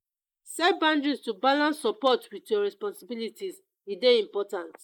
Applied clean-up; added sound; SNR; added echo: neural mask model Resemble Enhance denoiser.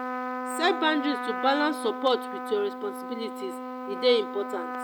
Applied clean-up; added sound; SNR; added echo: none; Trumpet; 6 dB; none.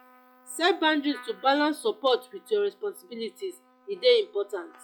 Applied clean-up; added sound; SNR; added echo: classical method log-MMSE.